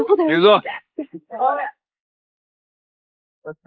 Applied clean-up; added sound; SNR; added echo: neural mask model Resemble Enhance denoiser.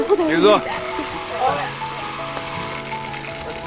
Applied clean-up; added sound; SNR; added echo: none; Bathtub (filling or washing); 9 dB; none.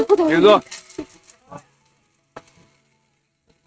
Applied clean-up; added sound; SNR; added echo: neural mask model RNNoise.